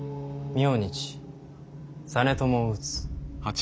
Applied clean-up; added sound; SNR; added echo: none; none; none; none.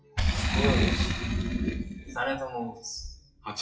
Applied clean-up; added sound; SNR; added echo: classical method WPE with log-MMSE.